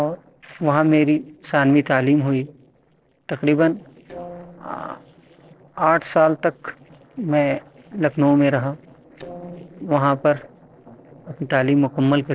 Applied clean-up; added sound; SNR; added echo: neural separator model SepFormer DNS4.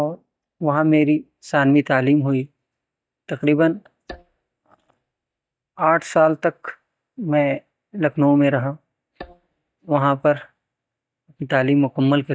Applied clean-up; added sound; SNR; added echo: neural mask model DeepFilterNet 3.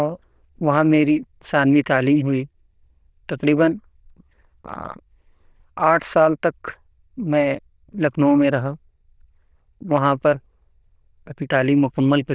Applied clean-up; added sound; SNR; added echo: neural diffusion model UNIVERSE++.